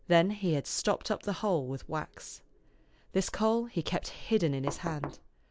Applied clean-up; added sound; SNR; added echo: none; Knock; 8 dB; none.